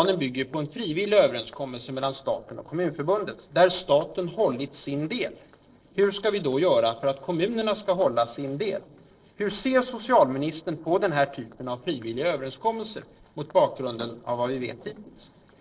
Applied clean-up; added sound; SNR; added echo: neural separator model SepFormer DNS4.